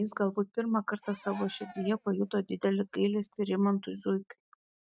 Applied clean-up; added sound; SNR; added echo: neural mask model RNNoise.